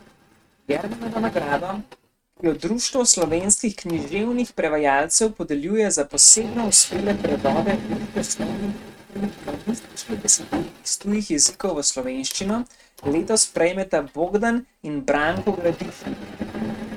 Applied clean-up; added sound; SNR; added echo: neural mask model RNNoise.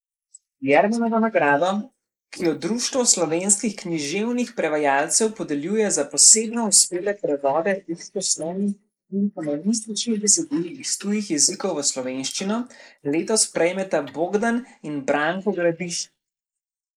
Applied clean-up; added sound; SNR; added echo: neural mask model Resemble Enhance denoiser.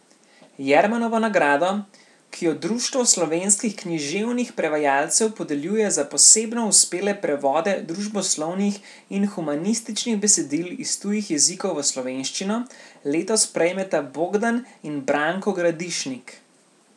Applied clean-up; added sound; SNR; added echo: none; none; none; none.